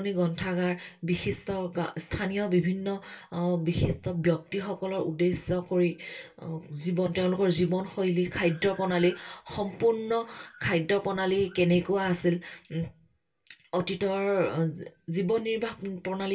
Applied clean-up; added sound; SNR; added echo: none; none; none; reverberation time 0.2 s.